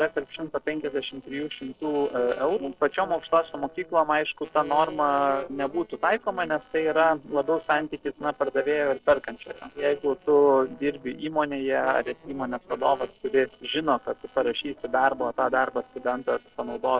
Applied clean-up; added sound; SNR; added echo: neural separator model SepFormer DNS4.